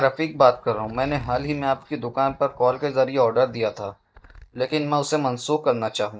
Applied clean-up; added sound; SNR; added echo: neural mask model DeepFilterNet 3.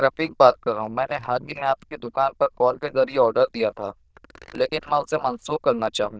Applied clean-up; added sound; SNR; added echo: neural diffusion model UNIVERSE++.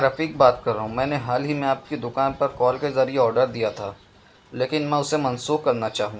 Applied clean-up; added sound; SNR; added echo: none; none; none; none.